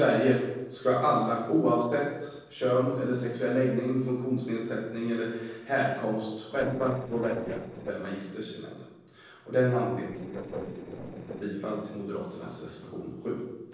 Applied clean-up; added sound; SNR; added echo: neural separator model SepFormer DNS4.